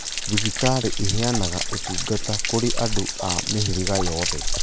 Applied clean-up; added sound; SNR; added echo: none; Stream / Trickle, dribble / Splash, splatter; -1 dB; none.